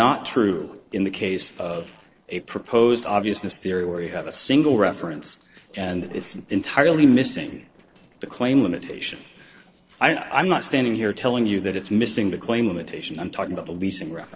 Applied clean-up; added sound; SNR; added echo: neural separator model SepFormer DNS4.